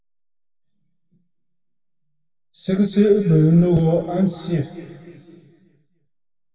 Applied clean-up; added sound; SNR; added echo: none; none; none; reverberation time 2.2 s.